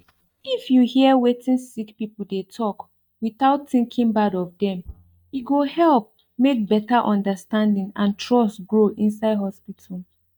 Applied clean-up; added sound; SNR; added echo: neural mask model DeepFilterNet 3.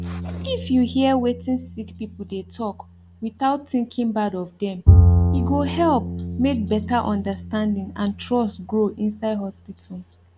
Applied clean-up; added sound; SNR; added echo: none; Bowed string instrument; 0 dB; none.